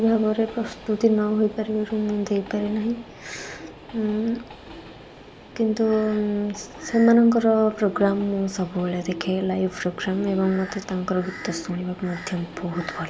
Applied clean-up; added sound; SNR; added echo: none; Train; 19 dB; none.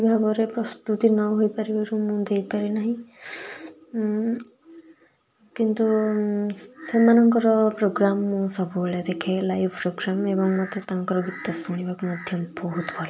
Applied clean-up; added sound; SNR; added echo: none; none; none; none.